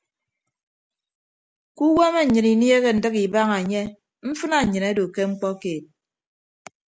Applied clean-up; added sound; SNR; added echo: none; none; none; none.